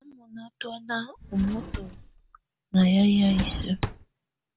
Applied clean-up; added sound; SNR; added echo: none; Drawer open or close; 9 dB; none.